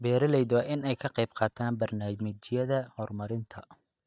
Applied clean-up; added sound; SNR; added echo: neural mask model DeepFilterNet 3.